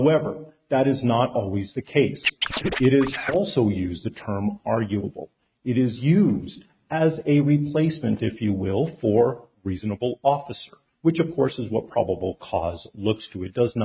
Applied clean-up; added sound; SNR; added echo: neural mask model RNNoise.